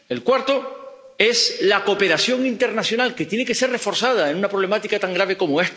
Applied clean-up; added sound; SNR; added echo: none; none; none; none.